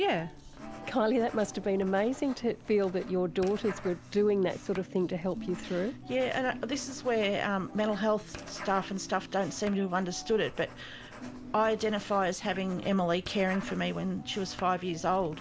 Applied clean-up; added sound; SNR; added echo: none; Writing; 18 dB; none.